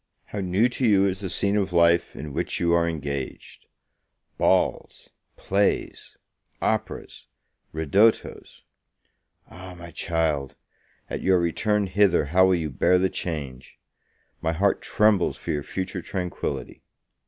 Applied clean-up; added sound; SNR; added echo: none; none; none; none.